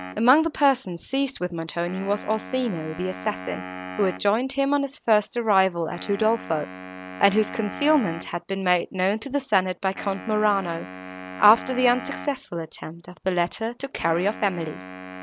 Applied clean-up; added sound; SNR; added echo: none; Wind instrument, woodwind instrument; 14 dB; none.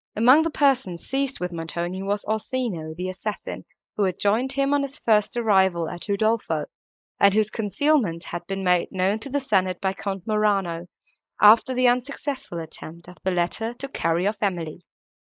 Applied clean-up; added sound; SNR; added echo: neural mask model Resemble Enhance denoiser.